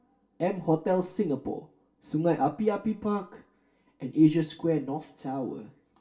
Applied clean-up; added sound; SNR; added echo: none; none; none; reverberation time 0.2 s.